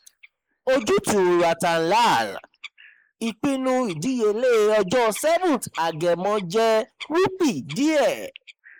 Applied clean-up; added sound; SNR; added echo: neural mask model Resemble Enhance denoiser.